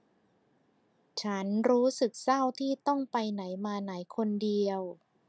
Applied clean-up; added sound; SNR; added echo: none; none; none; none.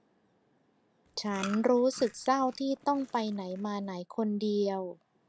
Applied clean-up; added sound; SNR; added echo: none; Chewing, mastication; 17 dB; none.